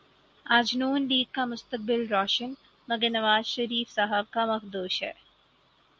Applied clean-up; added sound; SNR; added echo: none; none; none; none.